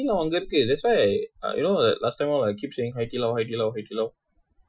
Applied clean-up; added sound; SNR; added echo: classical method Wiener filter.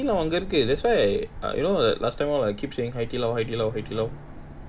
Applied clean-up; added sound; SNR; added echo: none; Aircraft; 12 dB; none.